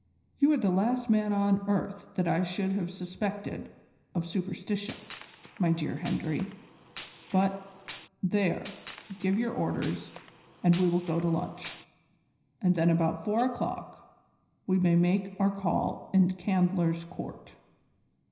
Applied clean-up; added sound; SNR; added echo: none; Gunshot, gunfire; 19 dB; reverberation time 0.9 s.